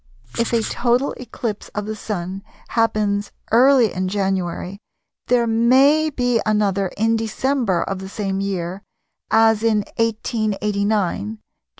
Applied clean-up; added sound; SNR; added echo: none; Writing; 12 dB; none.